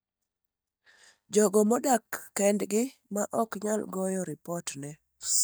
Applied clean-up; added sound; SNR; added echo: neural mask model DeepFilterNet 3.